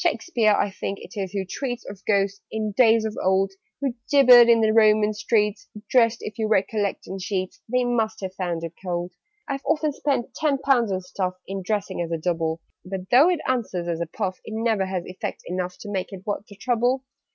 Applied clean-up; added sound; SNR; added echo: none; none; none; none.